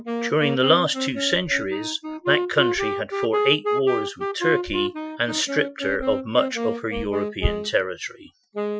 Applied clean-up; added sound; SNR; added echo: classical method Wiener filter.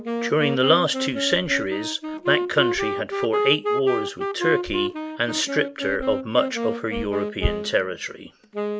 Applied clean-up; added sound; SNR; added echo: none; Wind instrument, woodwind instrument; 3 dB; none.